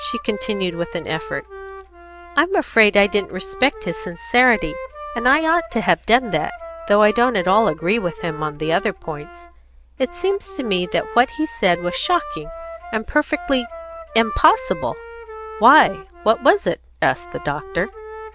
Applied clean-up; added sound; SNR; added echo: none; Wind instrument, woodwind instrument; 14 dB; none.